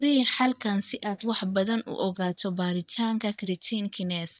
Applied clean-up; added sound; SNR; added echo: neural mask model DeepFilterNet 3.